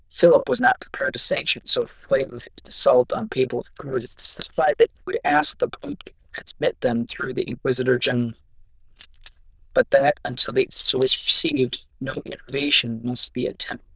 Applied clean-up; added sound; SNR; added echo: neural diffusion model UNIVERSE++.